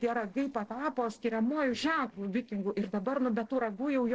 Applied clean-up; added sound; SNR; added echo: neural separator model SepFormer DNS4.